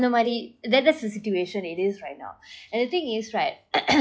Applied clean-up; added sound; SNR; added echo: classical method log-MMSE.